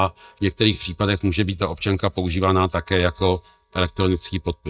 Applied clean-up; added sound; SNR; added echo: neural mask model DeepFilterNet 3.